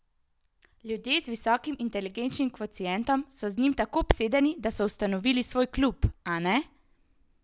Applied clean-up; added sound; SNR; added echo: none; none; none; none.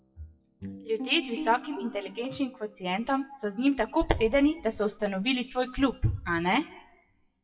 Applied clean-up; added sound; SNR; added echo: classical method WPE with log-MMSE.